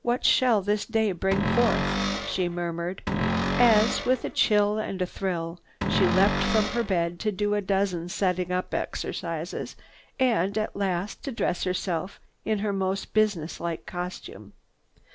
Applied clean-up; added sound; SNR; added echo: none; Cupboard open or close; 1 dB; none.